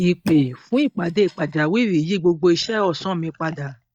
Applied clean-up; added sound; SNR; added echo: neural mask model DeepFilterNet 3.